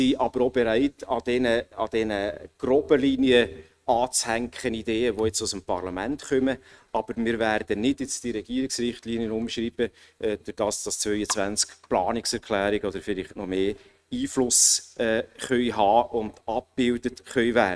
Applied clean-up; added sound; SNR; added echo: neural mask model RNNoise.